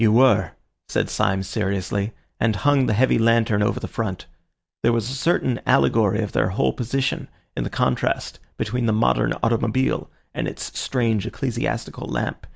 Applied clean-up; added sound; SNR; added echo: none; none; none; none.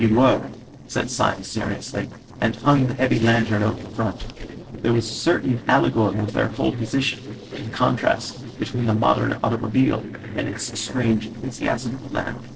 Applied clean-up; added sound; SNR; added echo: neural separator model SepFormer DNS4.